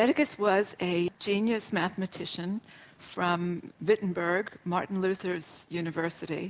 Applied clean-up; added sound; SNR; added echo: none; none; none; none.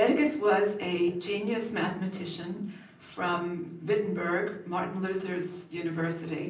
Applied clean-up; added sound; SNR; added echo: none; none; none; reverberation time 0.6 s.